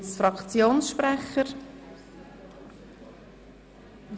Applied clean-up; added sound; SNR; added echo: none; none; none; none.